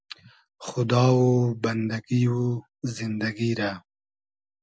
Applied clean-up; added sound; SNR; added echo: none; none; none; none.